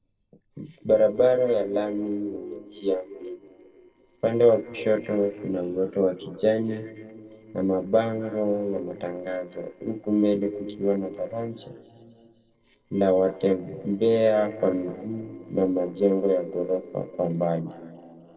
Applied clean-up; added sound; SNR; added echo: neural separator model SepFormer DNS4.